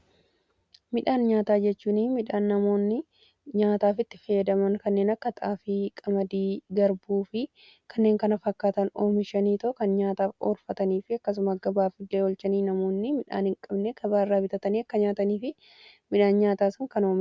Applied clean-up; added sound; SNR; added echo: none; none; none; none.